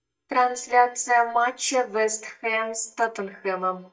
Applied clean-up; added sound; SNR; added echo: neural mask model DeepFilterNet 3.